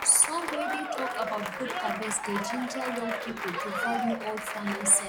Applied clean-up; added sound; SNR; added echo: none; Applause / Crowd; 3 dB; none.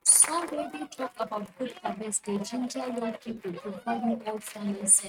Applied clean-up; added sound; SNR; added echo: neural mask model RNNoise.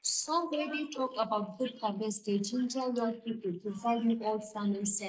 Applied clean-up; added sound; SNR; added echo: neural mask model Resemble Enhance denoiser.